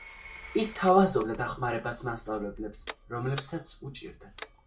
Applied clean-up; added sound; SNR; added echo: none; Telephone; 15 dB; reverberation time 0.2 s.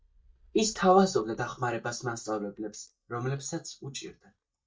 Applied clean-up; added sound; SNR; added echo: neural mask model DeepFilterNet 3.